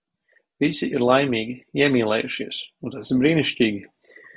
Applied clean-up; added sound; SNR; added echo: none; none; none; none.